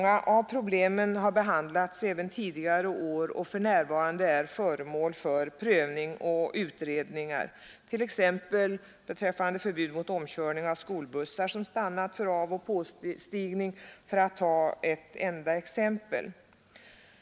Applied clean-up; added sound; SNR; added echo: none; none; none; none.